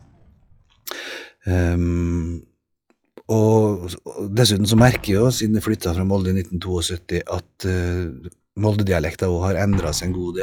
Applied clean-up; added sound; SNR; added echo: classical method log-MMSE.